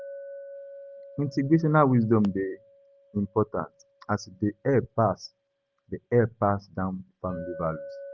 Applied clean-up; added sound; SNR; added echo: none; Chink, clink; 18 dB; none.